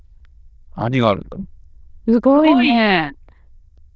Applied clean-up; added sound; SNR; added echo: neural diffusion model UNIVERSE++.